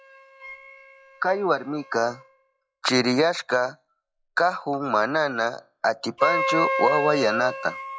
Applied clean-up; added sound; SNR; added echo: classical method log-MMSE.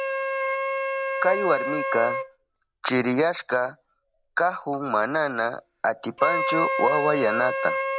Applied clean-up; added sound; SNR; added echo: none; Wind instrument, woodwind instrument; 3 dB; none.